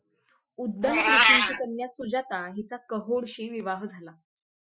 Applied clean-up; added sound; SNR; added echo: classical method Wiener filter.